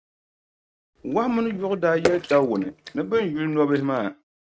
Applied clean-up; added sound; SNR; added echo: neural mask model RNNoise.